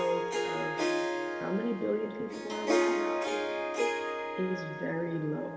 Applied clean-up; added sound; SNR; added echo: none; Harp; -3 dB; reverberation time 2.3 s.